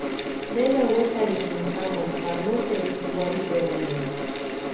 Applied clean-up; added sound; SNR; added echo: none; Mechanical fan; 3 dB; reverberation time 1.0 s.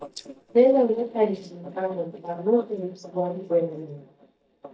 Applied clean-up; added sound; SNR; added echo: neural mask model DeepFilterNet 3.